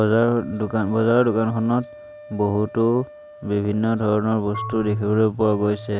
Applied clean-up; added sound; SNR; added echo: none; Marimba, xylophone / Wood + Wind instrument, woodwind instrument; 15 dB; none.